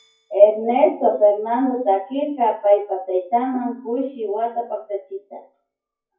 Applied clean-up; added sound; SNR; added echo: classical method WPE with log-MMSE.